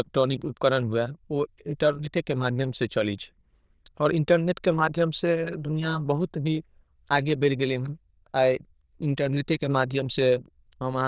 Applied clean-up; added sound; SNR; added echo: neural diffusion model UNIVERSE++.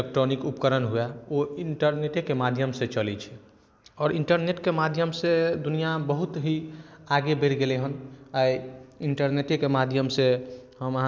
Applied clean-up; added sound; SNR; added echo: none; none; none; none.